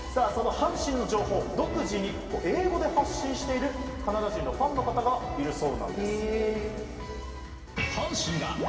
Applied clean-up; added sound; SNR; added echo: none; none; none; reverberation time 2.4 s.